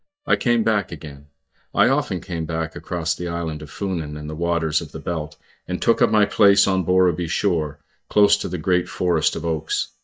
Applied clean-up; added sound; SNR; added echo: neural mask model DeepFilterNet 3.